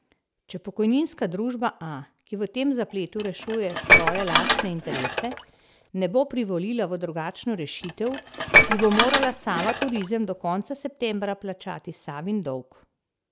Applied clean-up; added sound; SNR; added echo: none; Dishes, pots, and pans; -4 dB; none.